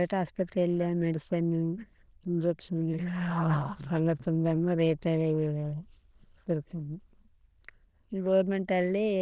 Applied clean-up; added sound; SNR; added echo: neural diffusion model UNIVERSE++.